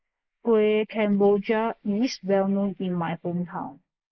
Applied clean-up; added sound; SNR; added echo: neural mask model Resemble Enhance denoiser.